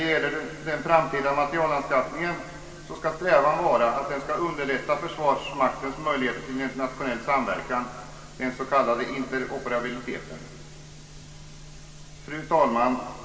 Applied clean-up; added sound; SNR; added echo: none; none; none; reverberation time 2.1 s.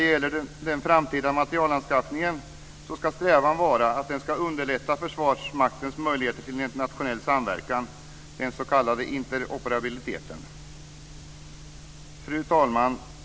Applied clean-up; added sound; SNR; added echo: none; none; none; none.